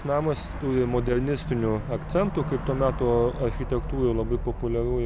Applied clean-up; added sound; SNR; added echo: none; none; none; none.